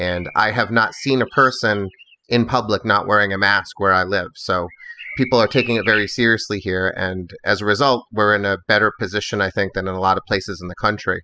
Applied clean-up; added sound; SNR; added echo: classical method spectral subtraction.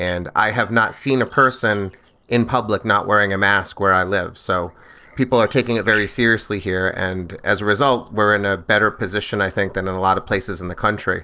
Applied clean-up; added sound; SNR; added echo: neural separator model SepFormer DNS4.